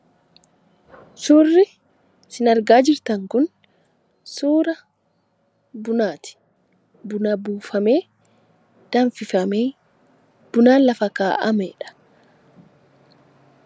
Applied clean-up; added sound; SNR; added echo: none; none; none; none.